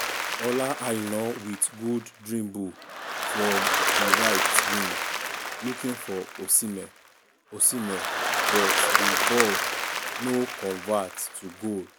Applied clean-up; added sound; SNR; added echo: none; Applause; -2 dB; none.